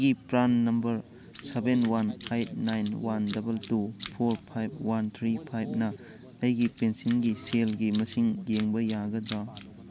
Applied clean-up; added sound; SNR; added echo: none; Tools; 15 dB; none.